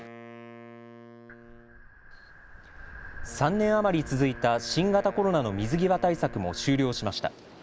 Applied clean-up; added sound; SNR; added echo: none; Wind instrument, woodwind instrument; 19 dB; none.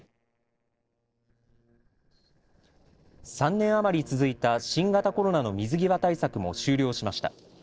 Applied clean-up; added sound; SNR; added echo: neural separator model SepFormer DNS4.